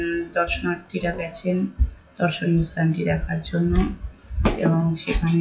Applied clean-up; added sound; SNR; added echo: classical method WPE with log-MMSE.